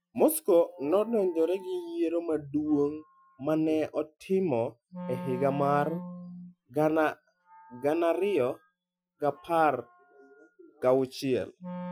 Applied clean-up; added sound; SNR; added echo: classical method Wiener filter.